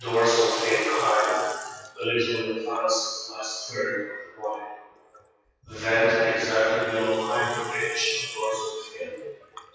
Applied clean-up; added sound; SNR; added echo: classical method WPE with log-MMSE.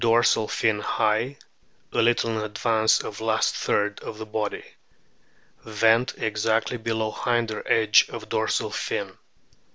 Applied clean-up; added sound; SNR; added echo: none; none; none; none.